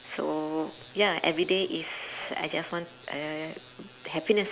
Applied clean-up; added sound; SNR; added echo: none; none; none; none.